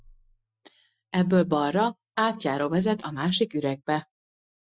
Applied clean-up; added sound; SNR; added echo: classical method Wiener filter.